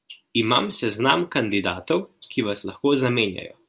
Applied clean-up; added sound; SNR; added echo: none; none; none; none.